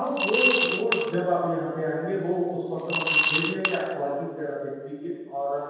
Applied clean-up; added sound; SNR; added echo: none; Coin (dropping) / Glass; -4 dB; reverberation time 1.2 s.